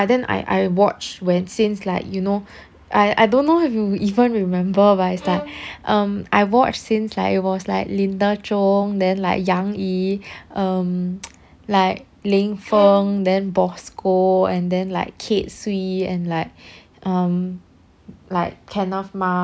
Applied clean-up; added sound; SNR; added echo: none; Bowed string instrument; 15 dB; none.